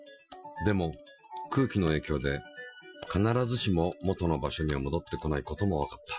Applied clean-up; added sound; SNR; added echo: classical method Wiener filter.